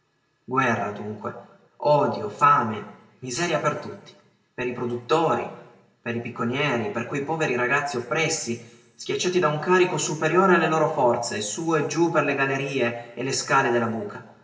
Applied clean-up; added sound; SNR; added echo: none; none; none; reverberation time 1.0 s.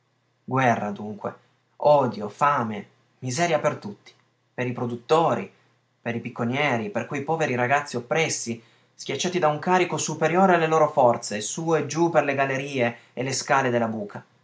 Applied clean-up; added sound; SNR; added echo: none; none; none; none.